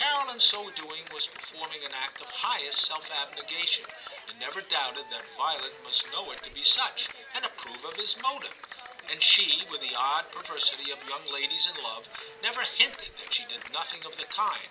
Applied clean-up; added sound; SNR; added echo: none; Clapping; 16 dB; none.